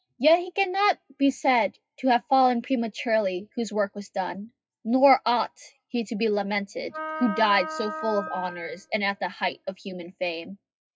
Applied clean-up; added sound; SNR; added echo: classical method WPE with log-MMSE.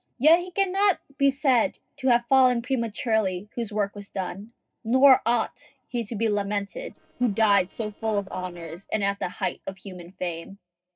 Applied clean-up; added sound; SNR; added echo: neural separator model SepFormer DNS4.